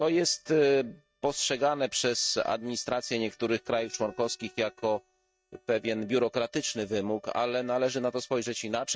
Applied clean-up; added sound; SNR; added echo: neural mask model RNNoise.